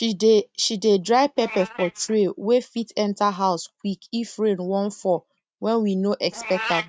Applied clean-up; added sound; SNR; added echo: neural mask model RNNoise.